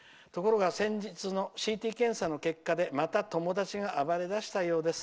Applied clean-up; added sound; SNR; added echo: none; none; none; none.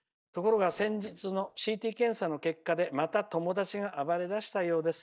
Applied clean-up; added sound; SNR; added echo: neural mask model DeepFilterNet 3.